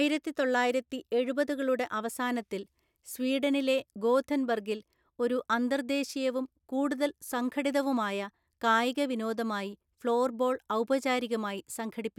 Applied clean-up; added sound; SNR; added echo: none; none; none; none.